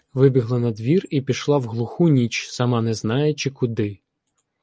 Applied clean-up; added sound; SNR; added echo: none; none; none; none.